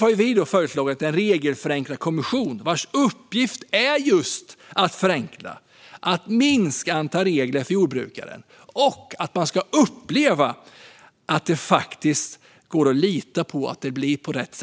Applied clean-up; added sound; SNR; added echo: none; none; none; none.